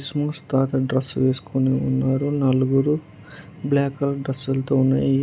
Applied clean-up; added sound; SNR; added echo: none; none; none; none.